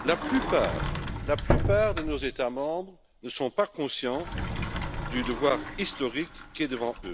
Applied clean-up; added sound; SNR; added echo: none; Sliding door; 3 dB; none.